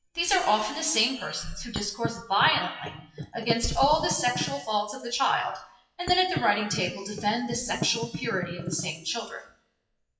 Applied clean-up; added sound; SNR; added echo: classical method WPE with log-MMSE.